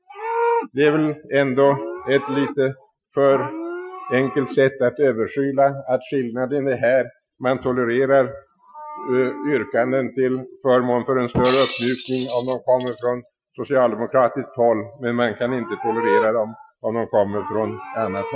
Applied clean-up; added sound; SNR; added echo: classical method Wiener filter.